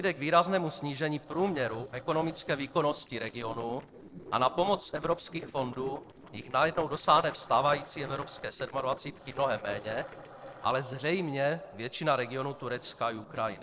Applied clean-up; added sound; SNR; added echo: neural separator model SepFormer DNS4.